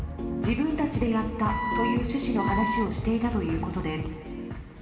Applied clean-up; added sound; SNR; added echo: none; Wind instrument, woodwind instrument; 4 dB; reverberation time 2.3 s.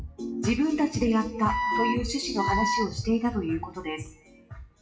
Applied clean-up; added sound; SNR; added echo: classical method WPE with log-MMSE.